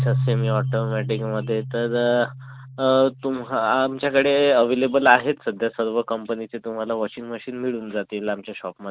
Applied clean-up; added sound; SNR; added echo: none; Keyboard (musical); 8 dB; none.